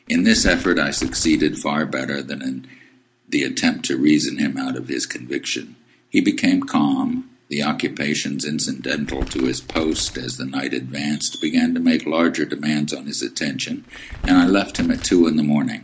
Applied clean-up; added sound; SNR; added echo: none; Crumpling, crinkling; 13 dB; none.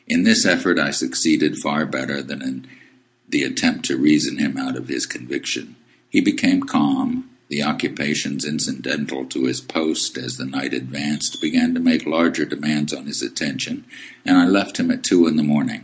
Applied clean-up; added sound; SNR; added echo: none; none; none; none.